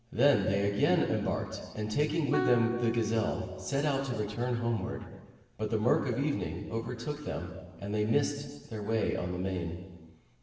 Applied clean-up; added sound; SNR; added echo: none; Guitar; 10 dB; reverberation time 1.3 s.